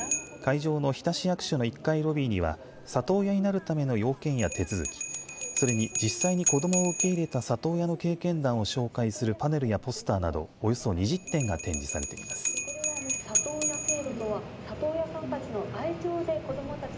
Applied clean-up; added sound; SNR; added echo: none; Bell; 7 dB; none.